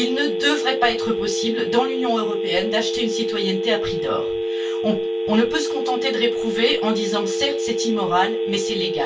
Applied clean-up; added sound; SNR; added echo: none; Telephone; 0 dB; reverberation time 0.2 s.